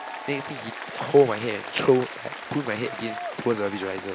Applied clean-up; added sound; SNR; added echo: none; Applause; 10 dB; none.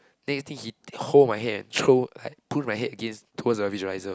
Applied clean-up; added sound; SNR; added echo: none; none; none; none.